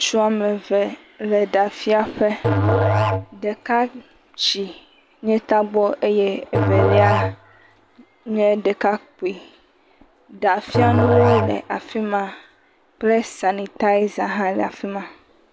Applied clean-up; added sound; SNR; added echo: none; Musical instrument; 1 dB; none.